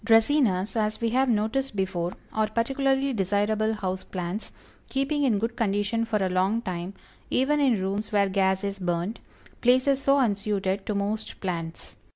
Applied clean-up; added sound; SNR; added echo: none; none; none; none.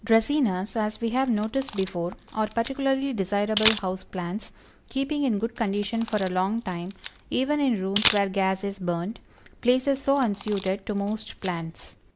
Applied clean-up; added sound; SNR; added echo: none; Camera; 7 dB; none.